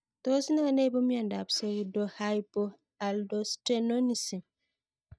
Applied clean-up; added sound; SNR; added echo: neural mask model DeepFilterNet 3.